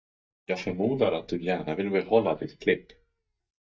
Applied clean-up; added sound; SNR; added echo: neural mask model DeepFilterNet 3.